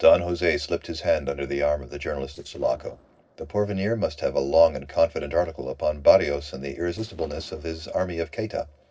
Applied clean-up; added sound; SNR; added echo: neural separator model SepFormer DNS4.